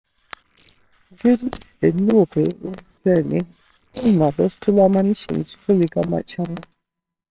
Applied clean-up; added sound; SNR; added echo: neural separator model SepFormer WHAMR!.